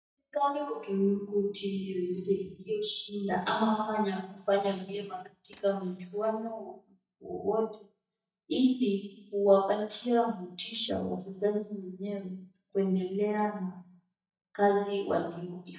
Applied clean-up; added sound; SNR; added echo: neural mask model DeepFilterNet 3.